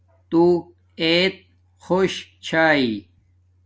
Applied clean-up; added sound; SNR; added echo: none; none; none; none.